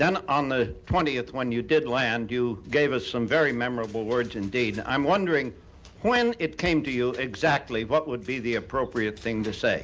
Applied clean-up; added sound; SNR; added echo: none; none; none; none.